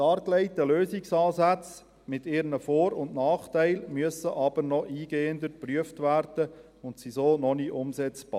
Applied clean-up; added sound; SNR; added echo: none; none; none; none.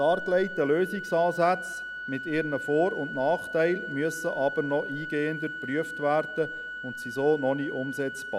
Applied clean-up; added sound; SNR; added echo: none; Organ; 9 dB; none.